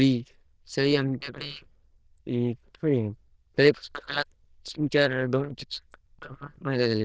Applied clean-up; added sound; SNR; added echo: neural diffusion model UNIVERSE++.